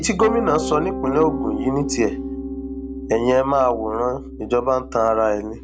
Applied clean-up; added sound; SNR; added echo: none; Piano; 7 dB; none.